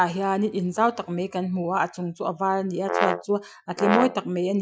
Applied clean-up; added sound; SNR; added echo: classical method Wiener filter.